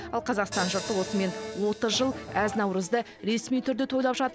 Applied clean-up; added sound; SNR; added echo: none; Hi-hat; 14 dB; none.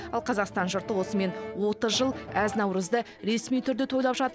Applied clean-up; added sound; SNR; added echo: none; none; none; none.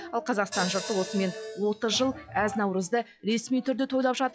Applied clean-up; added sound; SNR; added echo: classical method log-MMSE.